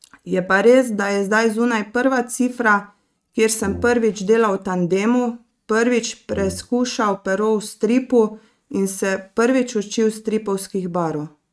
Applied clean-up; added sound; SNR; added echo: neural mask model RNNoise.